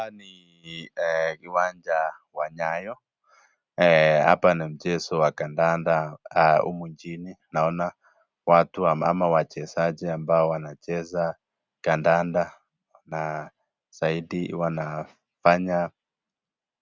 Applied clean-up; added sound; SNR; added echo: none; none; none; none.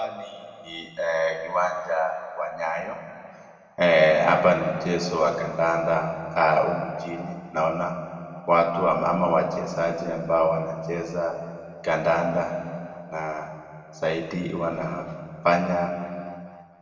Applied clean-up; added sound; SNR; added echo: none; none; none; reverberation time 1.9 s.